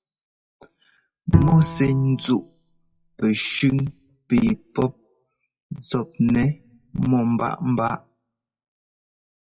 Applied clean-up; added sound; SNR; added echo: classical method WPE with log-MMSE.